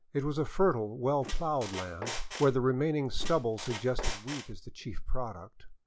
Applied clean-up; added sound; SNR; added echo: none; Squeak; 11 dB; none.